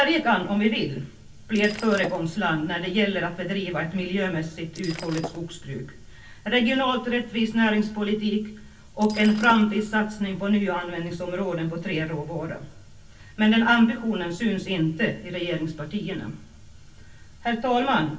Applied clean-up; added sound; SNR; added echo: none; Shatter; 14 dB; reverberation time 0.2 s.